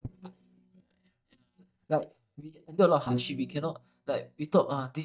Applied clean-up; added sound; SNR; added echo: neural mask model DeepFilterNet 3.